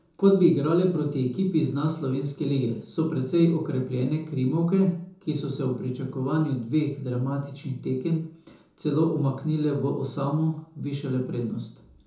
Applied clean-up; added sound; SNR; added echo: none; none; none; reverberation time 0.5 s.